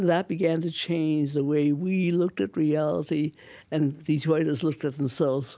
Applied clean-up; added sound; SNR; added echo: none; none; none; none.